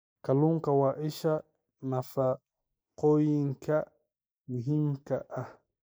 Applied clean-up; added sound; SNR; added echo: neural mask model Resemble Enhance denoiser.